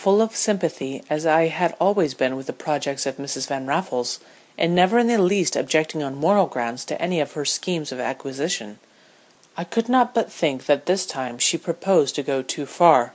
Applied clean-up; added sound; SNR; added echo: none; none; none; none.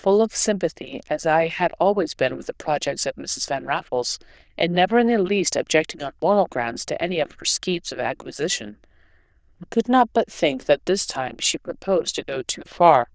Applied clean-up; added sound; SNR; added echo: neural diffusion model UNIVERSE++.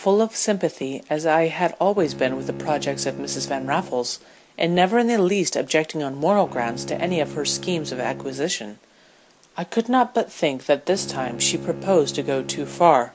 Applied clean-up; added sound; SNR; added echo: none; Bowed string instrument; 15 dB; none.